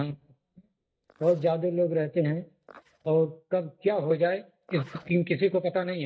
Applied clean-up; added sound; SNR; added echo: neural mask model DeepFilterNet 3.